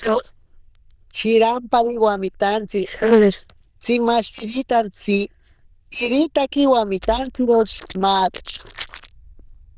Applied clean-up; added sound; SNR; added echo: neural diffusion model UNIVERSE++.